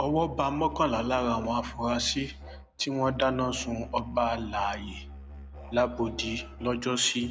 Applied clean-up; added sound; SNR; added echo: none; Musical instrument; 14 dB; none.